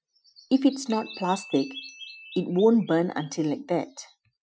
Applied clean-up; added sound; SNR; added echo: classical method Wiener filter.